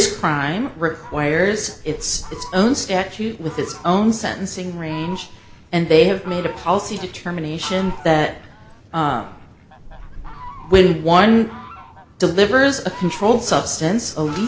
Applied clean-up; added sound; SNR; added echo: none; Fowl; 18 dB; none.